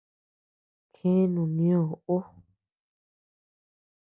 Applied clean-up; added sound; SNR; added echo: none; none; none; none.